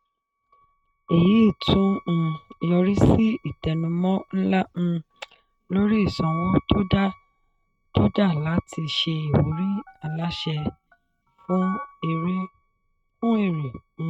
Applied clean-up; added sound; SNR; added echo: neural mask model RNNoise.